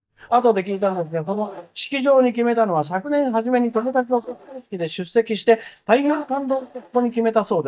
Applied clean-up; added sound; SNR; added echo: neural mask model DeepFilterNet 3.